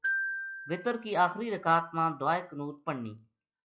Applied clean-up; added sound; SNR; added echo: classical method log-MMSE.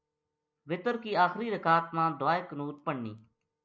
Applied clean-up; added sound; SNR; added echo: none; none; none; none.